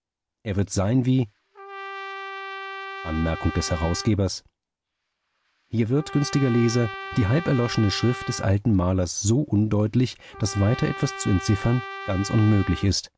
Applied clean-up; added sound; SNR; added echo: none; Trumpet; 13 dB; none.